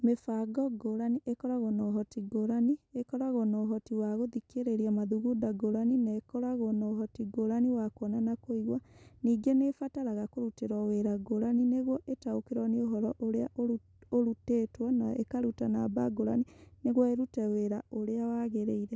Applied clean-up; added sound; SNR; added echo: none; none; none; none.